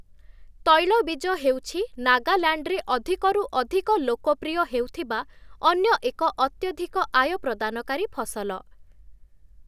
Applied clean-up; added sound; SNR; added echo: none; none; none; none.